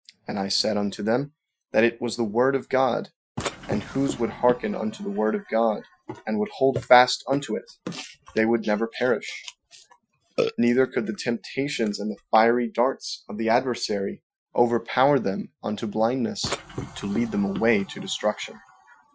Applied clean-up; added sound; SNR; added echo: classical method Wiener filter.